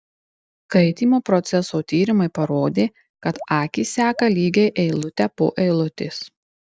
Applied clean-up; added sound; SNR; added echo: none; Raindrop / Drip; 19 dB; none.